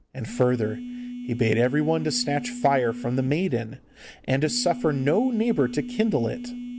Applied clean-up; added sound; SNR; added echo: none; Telephone; 10 dB; none.